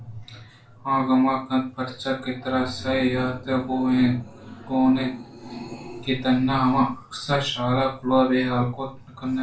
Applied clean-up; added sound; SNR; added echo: none; none; none; reverberation time 0.3 s.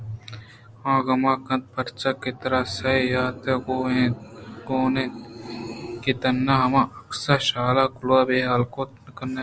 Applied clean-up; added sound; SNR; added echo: none; none; none; none.